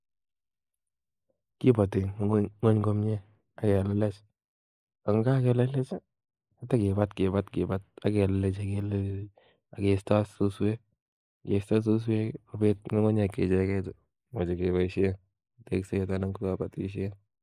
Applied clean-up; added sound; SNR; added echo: neural mask model Resemble Enhance denoiser.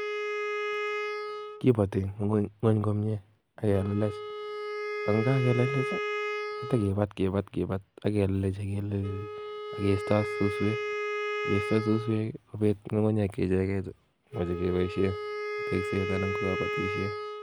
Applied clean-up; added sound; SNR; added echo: none; Wind instrument, woodwind instrument; 6 dB; none.